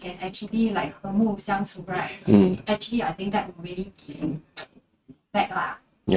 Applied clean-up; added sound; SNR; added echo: neural mask model RNNoise.